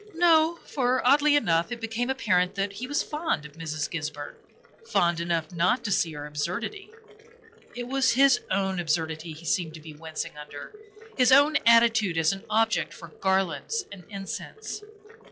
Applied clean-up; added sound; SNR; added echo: classical method log-MMSE.